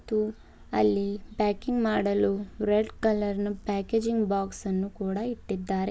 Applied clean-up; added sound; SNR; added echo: none; none; none; none.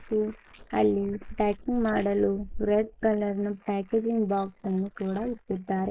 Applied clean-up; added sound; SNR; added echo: neural mask model Resemble Enhance denoiser.